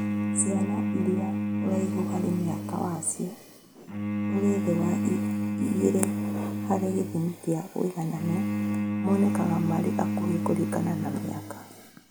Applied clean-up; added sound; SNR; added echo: none; Bowed string instrument; -1 dB; none.